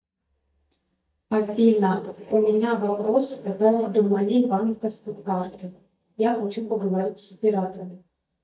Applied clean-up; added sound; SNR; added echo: neural mask model DeepFilterNet 3.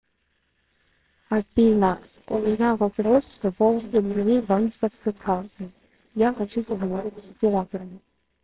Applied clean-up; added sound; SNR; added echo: neural separator model SepFormer WHAMR!.